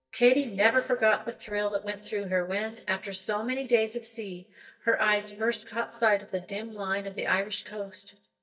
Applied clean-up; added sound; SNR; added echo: neural mask model DeepFilterNet 3.